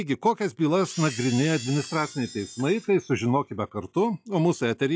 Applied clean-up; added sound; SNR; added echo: classical method log-MMSE.